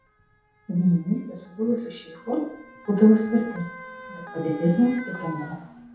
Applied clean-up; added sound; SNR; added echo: none; Motor vehicle (road) / Siren; 18 dB; reverberation time 0.7 s.